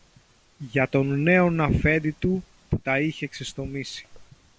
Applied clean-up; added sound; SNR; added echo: none; none; none; none.